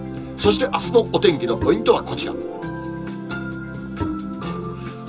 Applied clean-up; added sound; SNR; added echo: none; Bowed string instrument; 9 dB; reverberation time 0.2 s.